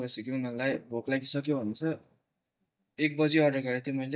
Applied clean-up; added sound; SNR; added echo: neural mask model DeepFilterNet 3.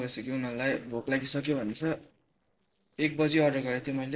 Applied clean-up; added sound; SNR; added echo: neural separator model SepFormer DNS4.